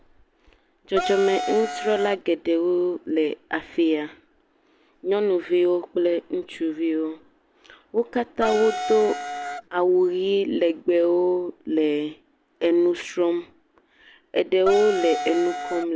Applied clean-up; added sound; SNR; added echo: none; Wind instrument, woodwind instrument; 6 dB; none.